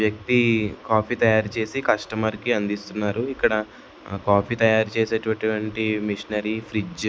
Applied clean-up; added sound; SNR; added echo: none; none; none; none.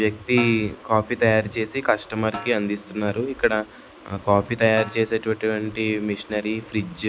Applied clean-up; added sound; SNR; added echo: none; Snare drum; 19 dB; none.